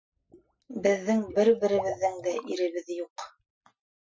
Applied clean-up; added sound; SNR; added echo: classical method Wiener filter.